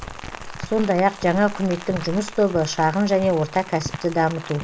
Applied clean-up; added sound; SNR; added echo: none; Walk, footsteps + Rain; 12 dB; none.